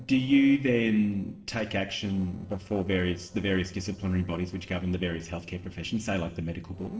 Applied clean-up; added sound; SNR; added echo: neural separator model SepFormer DNS4.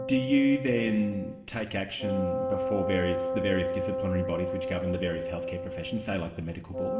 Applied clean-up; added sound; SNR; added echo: none; Wind instrument, woodwind instrument; 3 dB; reverberation time 1.8 s.